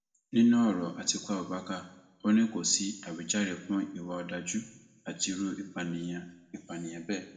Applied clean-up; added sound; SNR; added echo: none; none; none; reverberation time 0.7 s.